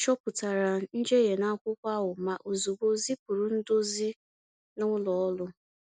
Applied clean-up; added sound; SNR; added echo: none; none; none; none.